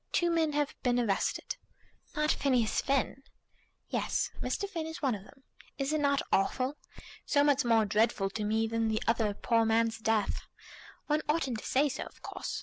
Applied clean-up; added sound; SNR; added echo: none; none; none; none.